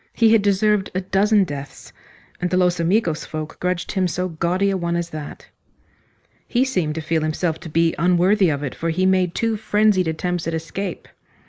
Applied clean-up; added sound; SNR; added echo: neural mask model Resemble Enhance denoiser.